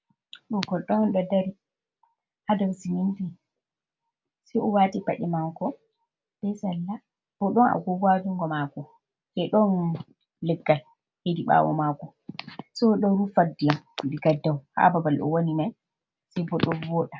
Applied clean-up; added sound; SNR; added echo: none; none; none; none.